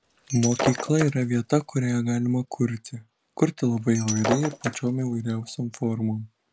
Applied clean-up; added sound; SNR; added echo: none; Shatter; 7 dB; none.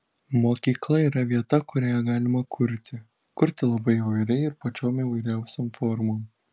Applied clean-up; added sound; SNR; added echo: none; none; none; none.